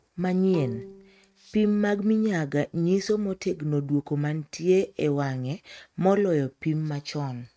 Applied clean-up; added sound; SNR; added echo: neural mask model RNNoise.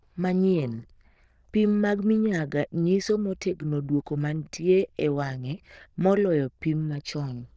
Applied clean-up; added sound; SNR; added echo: neural diffusion model UNIVERSE++.